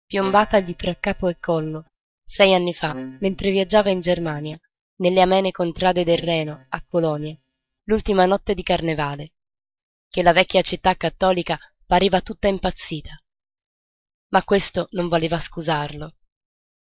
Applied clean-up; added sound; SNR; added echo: neural mask model DeepFilterNet 3.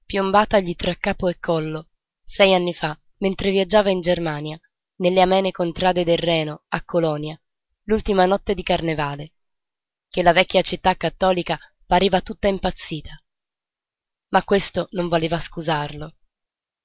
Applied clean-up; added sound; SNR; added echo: none; none; none; none.